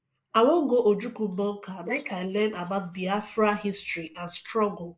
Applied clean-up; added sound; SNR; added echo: neural mask model Resemble Enhance denoiser.